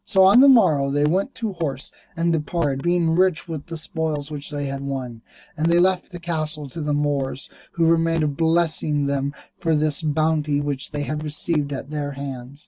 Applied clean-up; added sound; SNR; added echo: none; none; none; none.